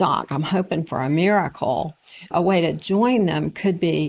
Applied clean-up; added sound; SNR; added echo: neural mask model Resemble Enhance denoiser.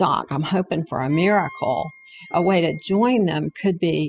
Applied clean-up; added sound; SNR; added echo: classical method spectral subtraction.